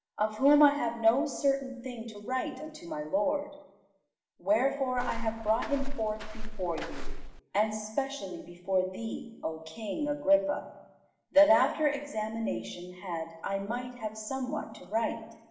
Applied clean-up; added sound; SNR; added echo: none; Walk, footsteps; 1 dB; reverberation time 0.9 s.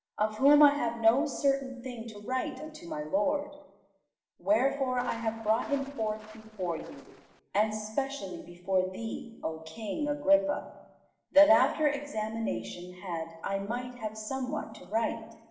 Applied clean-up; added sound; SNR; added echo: neural separator model SepFormer DNS4.